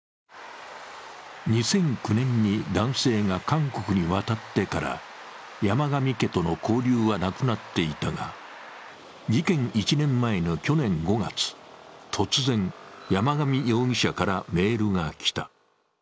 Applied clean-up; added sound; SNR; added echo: none; none; none; none.